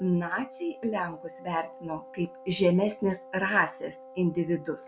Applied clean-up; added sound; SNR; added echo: none; Wind instrument, woodwind instrument; 18 dB; none.